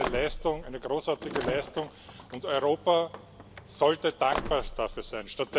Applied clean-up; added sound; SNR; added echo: none; Slam; 9 dB; none.